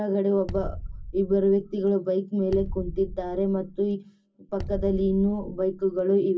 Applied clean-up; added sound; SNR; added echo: none; Bass drum; 11 dB; reverberation time 0.4 s.